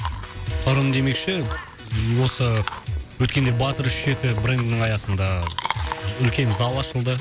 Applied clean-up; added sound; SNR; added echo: none; Alarm + Chewing, mastication; 11 dB; none.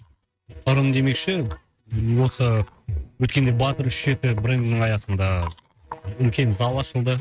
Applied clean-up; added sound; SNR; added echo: neural mask model RNNoise.